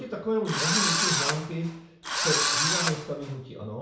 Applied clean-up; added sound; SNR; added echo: none; Engine / Drill; -4 dB; reverberation time 0.6 s.